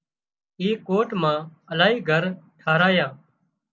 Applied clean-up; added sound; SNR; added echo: none; none; none; none.